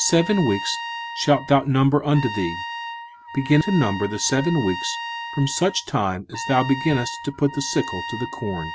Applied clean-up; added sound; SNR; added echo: none; Trumpet; 10 dB; none.